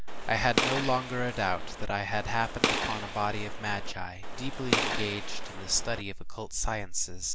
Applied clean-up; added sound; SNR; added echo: none; Gunshot, gunfire; 3 dB; none.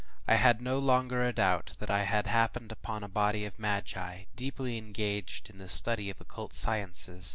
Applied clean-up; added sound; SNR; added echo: none; none; none; none.